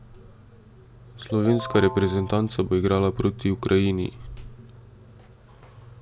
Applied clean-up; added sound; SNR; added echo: none; Ringtone; 13 dB; none.